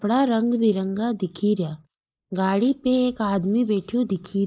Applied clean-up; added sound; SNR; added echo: neural mask model Resemble Enhance denoiser.